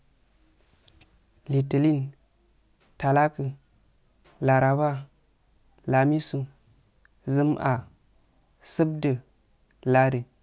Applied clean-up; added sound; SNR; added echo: none; none; none; none.